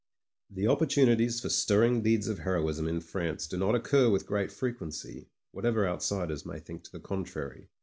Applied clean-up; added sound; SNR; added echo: none; none; none; none.